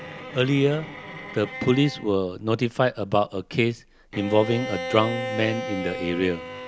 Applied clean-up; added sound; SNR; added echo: none; Bowed string instrument; 10 dB; none.